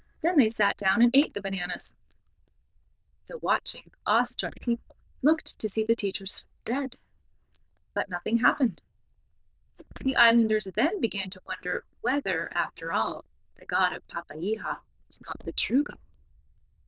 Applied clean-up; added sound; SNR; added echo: neural diffusion model UNIVERSE++.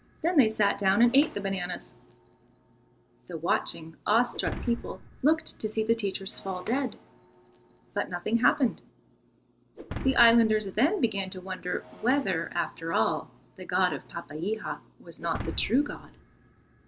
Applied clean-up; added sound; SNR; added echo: none; Shatter; 16 dB; none.